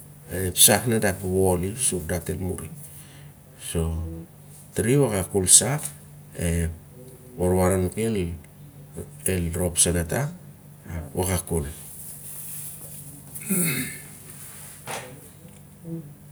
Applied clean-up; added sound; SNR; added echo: none; none; none; none.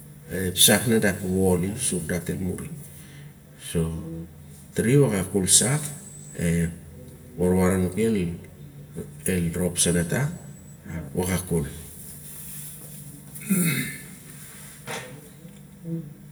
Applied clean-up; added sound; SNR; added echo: none; none; none; reverberation time 1.0 s.